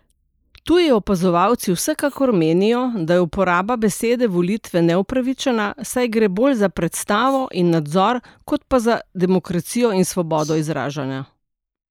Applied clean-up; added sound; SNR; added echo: neural mask model Resemble Enhance denoiser.